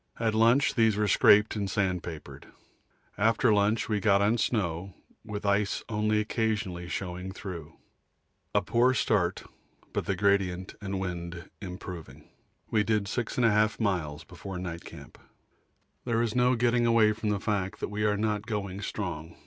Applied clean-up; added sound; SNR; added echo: none; none; none; none.